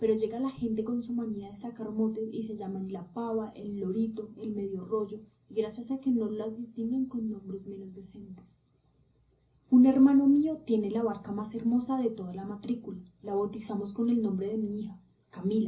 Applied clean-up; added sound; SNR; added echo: none; none; none; reverberation time 0.5 s.